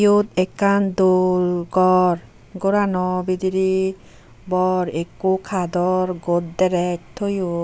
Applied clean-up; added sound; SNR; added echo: none; none; none; none.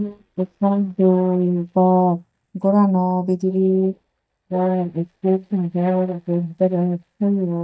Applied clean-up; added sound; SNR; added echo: neural mask model DeepFilterNet 3.